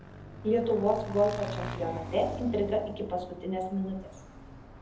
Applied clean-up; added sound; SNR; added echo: none; Motorcycle / Engine; 10 dB; reverberation time 0.7 s.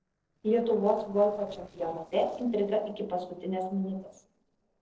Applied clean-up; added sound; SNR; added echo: neural separator model SepFormer DNS4.